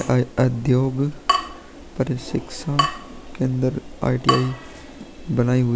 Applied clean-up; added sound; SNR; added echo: none; Drip / Water tap, faucet; 7 dB; none.